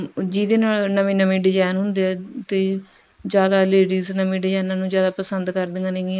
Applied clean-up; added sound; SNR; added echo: neural mask model Resemble Enhance denoiser.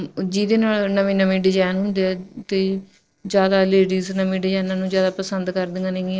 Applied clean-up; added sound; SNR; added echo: neural separator model SepFormer DNS4.